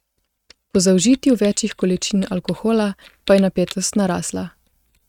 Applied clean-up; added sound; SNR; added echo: neural mask model RNNoise.